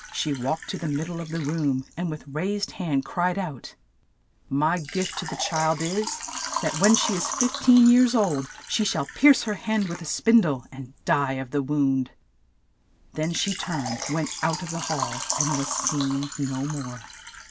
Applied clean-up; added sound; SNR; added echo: none; Water / Liquid; 10 dB; none.